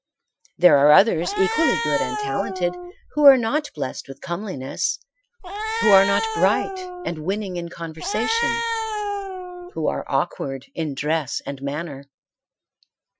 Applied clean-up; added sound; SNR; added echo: classical method Wiener filter.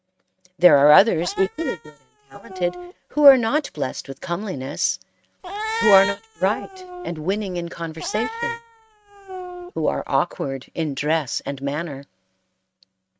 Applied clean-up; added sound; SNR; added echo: neural mask model RNNoise.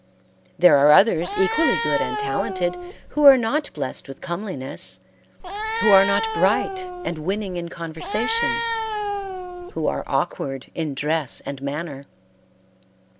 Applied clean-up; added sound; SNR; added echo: none; Cat; 4 dB; none.